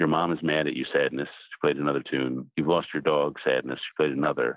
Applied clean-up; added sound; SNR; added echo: none; none; none; none.